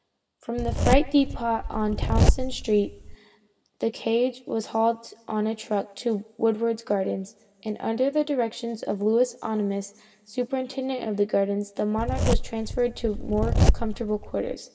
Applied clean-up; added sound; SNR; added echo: none; Zipper (clothing); -2 dB; reverberation time 0.9 s.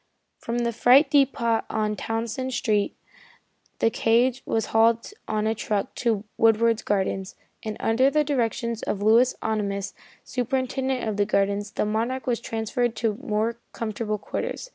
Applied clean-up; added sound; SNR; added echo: none; none; none; none.